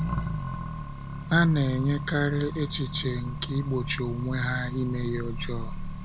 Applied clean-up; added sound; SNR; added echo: none; Accelerating, revving, vroom; 5 dB; none.